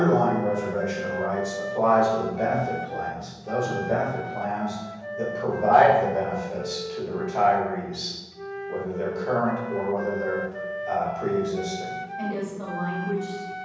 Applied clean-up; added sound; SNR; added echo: none; Wind instrument, woodwind instrument; 9 dB; reverberation time 1.1 s.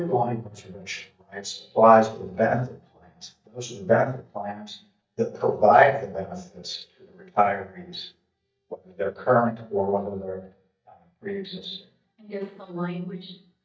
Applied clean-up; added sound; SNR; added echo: neural mask model DeepFilterNet 3.